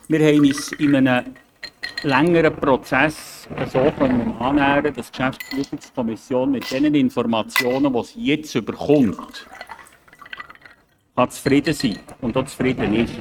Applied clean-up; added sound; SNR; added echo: neural mask model RNNoise.